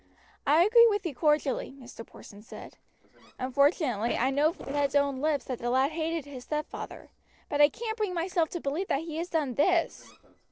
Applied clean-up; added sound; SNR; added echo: neural separator model SepFormer DNS4.